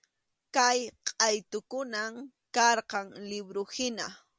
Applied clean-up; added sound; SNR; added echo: none; none; none; none.